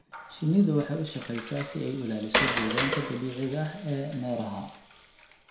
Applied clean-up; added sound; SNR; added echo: none; Water; 4 dB; reverberation time 0.6 s.